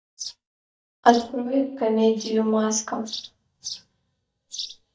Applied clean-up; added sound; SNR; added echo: neural mask model DeepFilterNet 3.